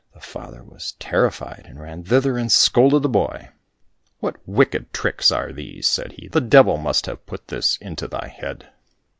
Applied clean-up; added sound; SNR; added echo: none; none; none; none.